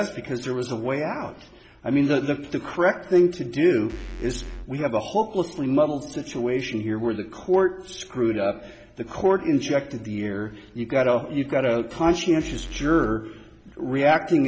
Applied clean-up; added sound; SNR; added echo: none; Bass drum / Keyboard (musical); 11 dB; none.